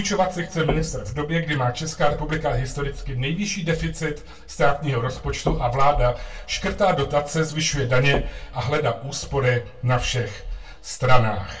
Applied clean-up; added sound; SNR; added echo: none; Knock; 12 dB; reverberation time 0.2 s.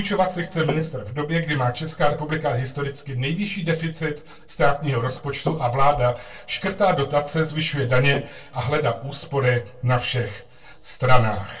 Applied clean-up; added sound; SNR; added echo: neural separator model SepFormer DNS4.